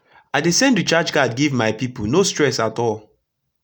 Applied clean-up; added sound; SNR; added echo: none; none; none; none.